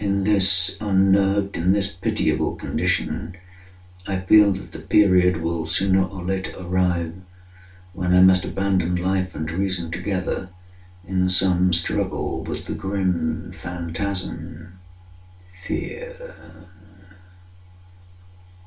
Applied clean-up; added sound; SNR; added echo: none; none; none; reverberation time 0.2 s.